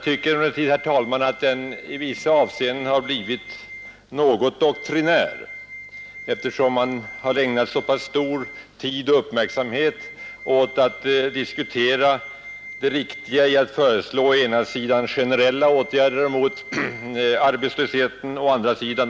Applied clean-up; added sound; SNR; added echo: none; Wind instrument, woodwind instrument; 17 dB; none.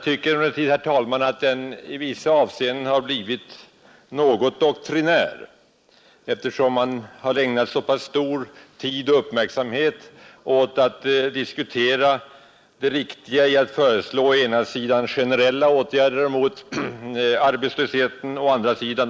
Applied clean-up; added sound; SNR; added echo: neural mask model Resemble Enhance denoiser.